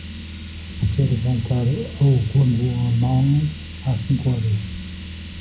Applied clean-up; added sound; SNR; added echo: none; Car; 13 dB; reverberation time 0.4 s.